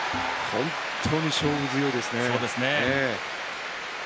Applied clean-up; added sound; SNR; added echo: none; Bowed string instrument; 18 dB; none.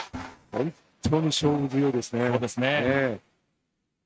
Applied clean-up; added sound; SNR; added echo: neural mask model RNNoise.